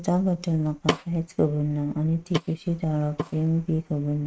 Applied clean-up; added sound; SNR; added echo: neural mask model RNNoise.